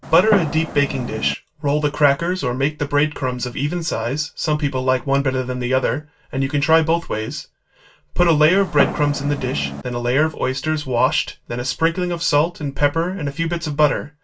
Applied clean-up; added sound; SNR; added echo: none; Fireworks; 6 dB; reverberation time 0.2 s.